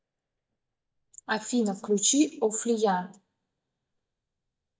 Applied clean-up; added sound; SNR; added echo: neural mask model DeepFilterNet 3.